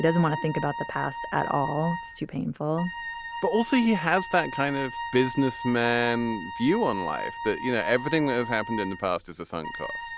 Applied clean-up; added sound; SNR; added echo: none; Wind instrument, woodwind instrument; 9 dB; none.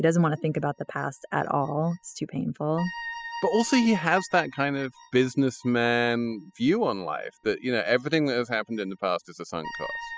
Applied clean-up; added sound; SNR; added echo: classical method spectral subtraction.